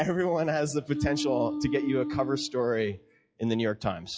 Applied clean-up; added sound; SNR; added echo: classical method log-MMSE.